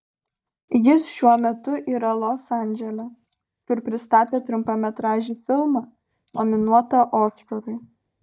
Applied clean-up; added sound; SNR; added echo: neural mask model DeepFilterNet 3.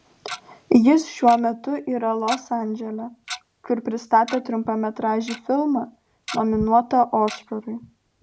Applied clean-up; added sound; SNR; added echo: none; Tick-tock; 18 dB; none.